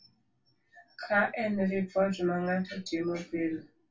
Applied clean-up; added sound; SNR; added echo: none; none; none; reverberation time 0.2 s.